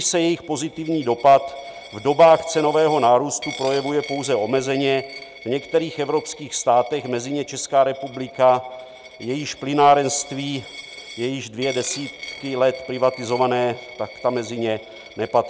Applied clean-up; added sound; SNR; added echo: none; Coin (dropping); 19 dB; none.